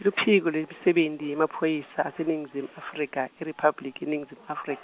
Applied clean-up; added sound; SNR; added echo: none; none; none; none.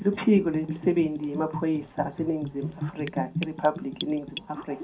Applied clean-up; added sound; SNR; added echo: none; Bathtub (filling or washing) / Gurgling; 9 dB; reverberation time 0.3 s.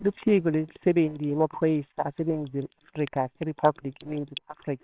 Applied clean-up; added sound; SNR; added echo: neural separator model SepFormer WHAMR!.